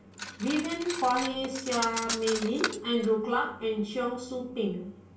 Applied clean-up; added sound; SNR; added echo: none; Cutlery, silverware; 8 dB; reverberation time 0.3 s.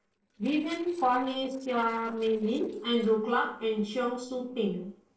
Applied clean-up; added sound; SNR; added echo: neural separator model SepFormer DNS4.